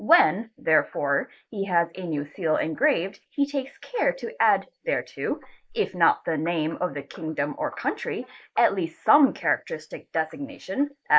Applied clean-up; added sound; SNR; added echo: neural mask model Resemble Enhance denoiser.